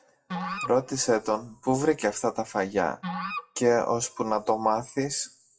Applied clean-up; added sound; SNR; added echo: classical method WPE with log-MMSE.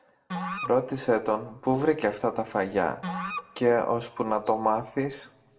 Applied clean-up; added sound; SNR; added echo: none; Musical instrument; 13 dB; reverberation time 0.6 s.